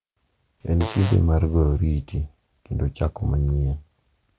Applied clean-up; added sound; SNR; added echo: none; Fart; 14 dB; none.